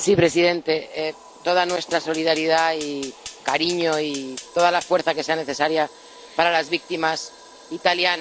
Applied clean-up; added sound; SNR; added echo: none; Fire; 18 dB; none.